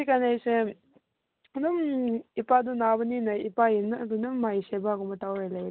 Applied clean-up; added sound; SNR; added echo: none; none; none; none.